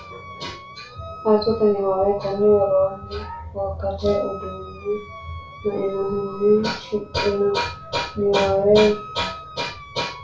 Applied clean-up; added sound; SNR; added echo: none; Wind instrument, woodwind instrument; 18 dB; reverberation time 0.3 s.